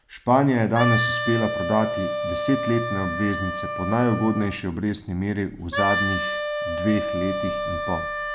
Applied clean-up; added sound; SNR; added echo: none; Wind instrument, woodwind instrument; 3 dB; none.